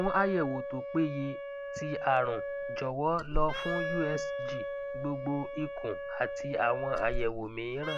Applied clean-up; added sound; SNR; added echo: none; Wind instrument, woodwind instrument + Liquid; 3 dB; none.